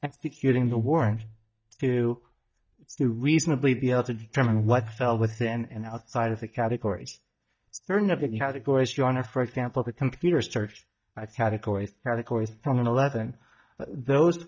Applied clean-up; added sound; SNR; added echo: neural mask model DeepFilterNet 3.